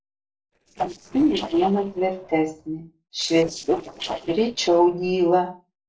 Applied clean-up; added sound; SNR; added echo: neural separator model SepFormer DNS4.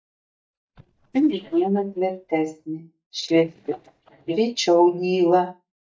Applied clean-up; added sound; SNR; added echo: neural mask model DeepFilterNet 3.